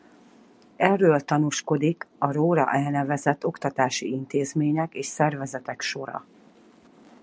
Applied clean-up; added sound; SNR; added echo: none; none; none; none.